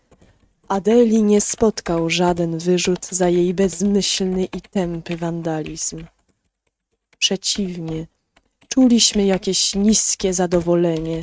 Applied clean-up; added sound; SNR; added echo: neural mask model RNNoise.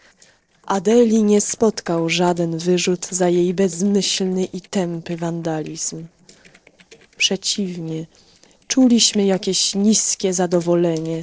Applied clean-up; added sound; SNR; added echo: neural separator model SepFormer DNS4.